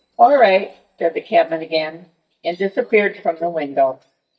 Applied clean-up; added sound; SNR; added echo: neural mask model DeepFilterNet 3.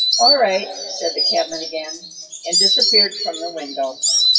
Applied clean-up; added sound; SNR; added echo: classical method WPE with log-MMSE.